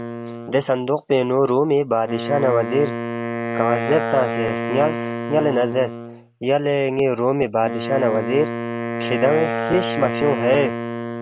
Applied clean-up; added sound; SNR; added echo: none; Wind instrument, woodwind instrument; 6 dB; none.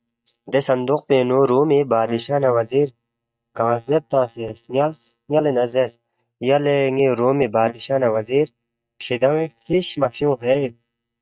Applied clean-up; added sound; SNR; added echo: neural mask model DeepFilterNet 3.